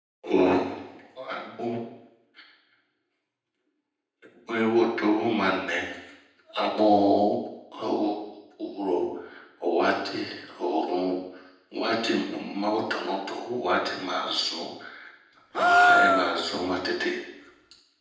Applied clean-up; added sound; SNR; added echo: none; Gasp; -4 dB; reverberation time 0.9 s.